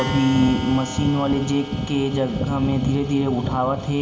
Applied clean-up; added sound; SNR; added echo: none; Clock; 14 dB; reverberation time 2.9 s.